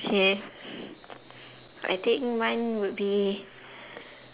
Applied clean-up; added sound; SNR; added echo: none; none; none; none.